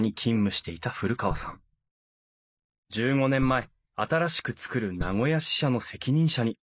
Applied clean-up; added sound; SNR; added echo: neural mask model Resemble Enhance denoiser.